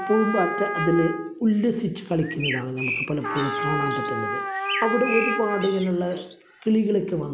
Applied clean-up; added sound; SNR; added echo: none; Trumpet + Bird; 5 dB; none.